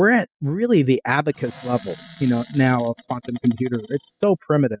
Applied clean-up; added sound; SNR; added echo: classical method spectral subtraction.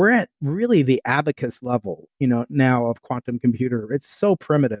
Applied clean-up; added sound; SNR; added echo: none; none; none; none.